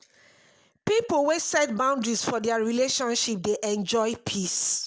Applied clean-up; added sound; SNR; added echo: none; none; none; none.